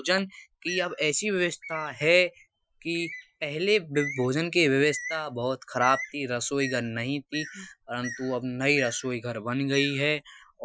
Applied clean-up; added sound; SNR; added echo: classical method Wiener filter.